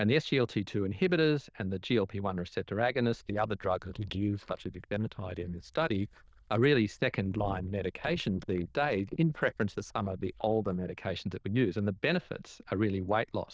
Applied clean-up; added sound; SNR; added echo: neural diffusion model UNIVERSE++.